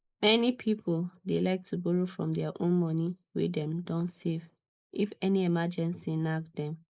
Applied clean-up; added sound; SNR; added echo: neural mask model Resemble Enhance denoiser.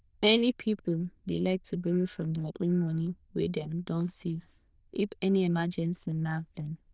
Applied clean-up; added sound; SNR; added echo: neural diffusion model UNIVERSE++.